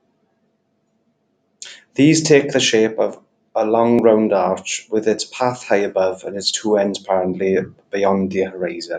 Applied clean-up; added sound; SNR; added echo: none; none; none; none.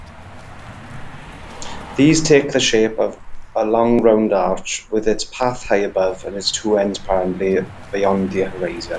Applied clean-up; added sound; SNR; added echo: none; Car passing by; 13 dB; none.